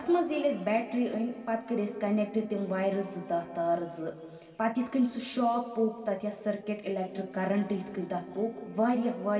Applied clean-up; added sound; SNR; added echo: none; Wind instrument, woodwind instrument; 20 dB; reverberation time 2.2 s.